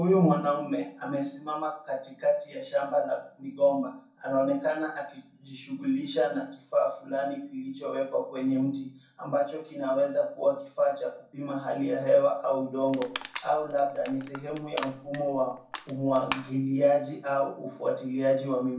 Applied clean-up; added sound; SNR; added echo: none; Crushing; 11 dB; reverberation time 0.6 s.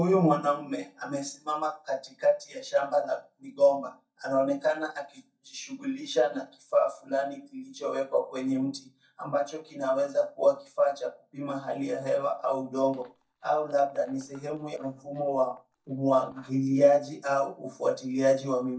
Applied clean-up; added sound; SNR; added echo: neural mask model DeepFilterNet 3.